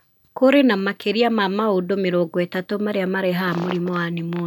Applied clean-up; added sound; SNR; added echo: none; none; none; none.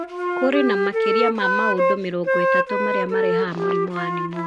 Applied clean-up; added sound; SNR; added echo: none; Wind instrument, woodwind instrument; -4 dB; none.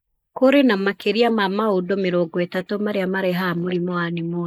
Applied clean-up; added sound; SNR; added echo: neural mask model Resemble Enhance denoiser.